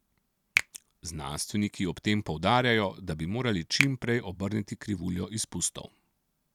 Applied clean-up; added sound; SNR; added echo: none; Finger snapping; 7 dB; none.